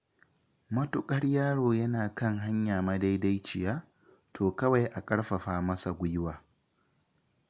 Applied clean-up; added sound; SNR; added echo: none; none; none; none.